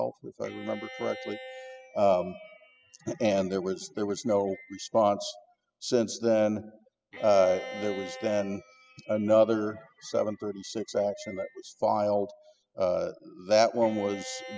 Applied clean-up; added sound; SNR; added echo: classical method spectral subtraction.